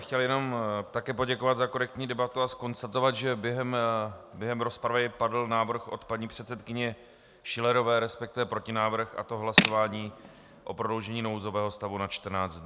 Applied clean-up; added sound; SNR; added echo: none; Tools; -3 dB; none.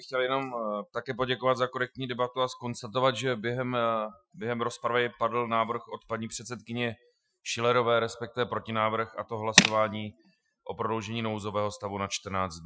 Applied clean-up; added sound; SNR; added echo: classical method Wiener filter.